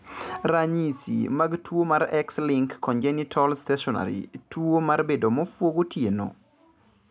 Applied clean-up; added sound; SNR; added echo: none; none; none; none.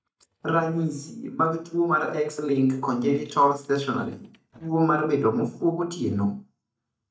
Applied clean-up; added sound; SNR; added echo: neural mask model DeepFilterNet 3.